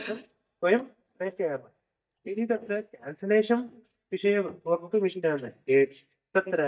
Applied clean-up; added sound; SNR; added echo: neural mask model DeepFilterNet 3.